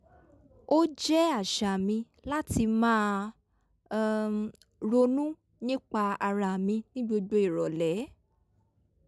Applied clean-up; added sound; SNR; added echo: none; none; none; none.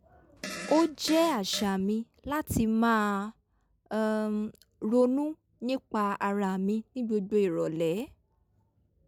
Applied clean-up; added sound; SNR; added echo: none; Fart; 12 dB; none.